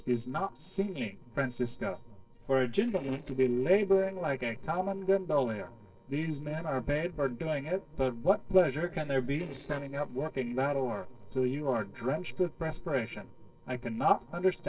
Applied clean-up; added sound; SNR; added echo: neural separator model SepFormer DNS4.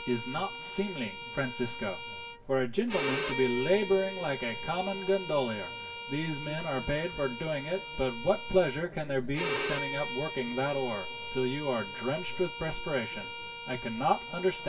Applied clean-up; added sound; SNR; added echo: none; Bowed string instrument; 8 dB; reverberation time 2.7 s.